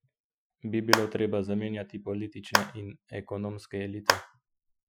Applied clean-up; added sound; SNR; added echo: classical method Wiener filter.